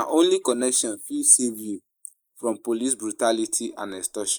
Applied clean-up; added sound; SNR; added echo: neural mask model Resemble Enhance denoiser.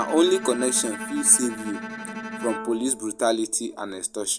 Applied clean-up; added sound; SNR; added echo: none; Bowed string instrument; 11 dB; none.